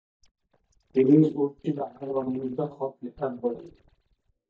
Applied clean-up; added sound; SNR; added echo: neural mask model DeepFilterNet 3.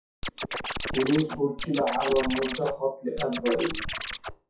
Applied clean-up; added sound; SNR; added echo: classical method WPE with log-MMSE.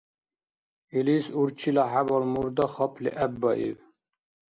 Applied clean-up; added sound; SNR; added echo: none; none; none; none.